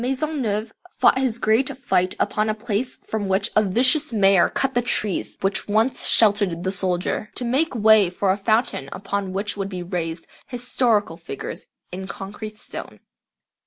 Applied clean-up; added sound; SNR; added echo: none; none; none; none.